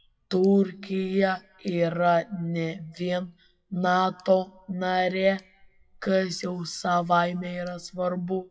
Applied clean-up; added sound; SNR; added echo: classical method WPE with log-MMSE.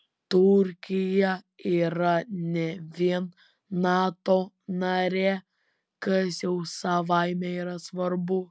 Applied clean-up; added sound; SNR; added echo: none; none; none; none.